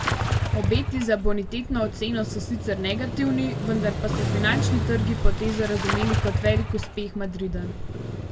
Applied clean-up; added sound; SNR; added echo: none; Engine starting / Motorcycle; 1 dB; reverberation time 1.3 s.